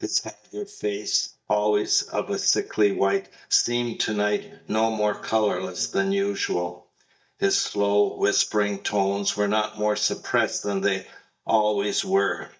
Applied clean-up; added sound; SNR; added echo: neural mask model DeepFilterNet 3.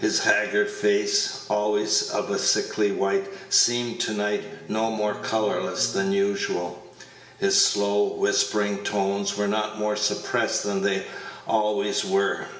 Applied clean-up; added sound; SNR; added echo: none; Bass guitar; 20 dB; reverberation time 0.2 s.